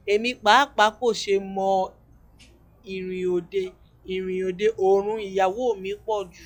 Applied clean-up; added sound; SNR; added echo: classical method log-MMSE.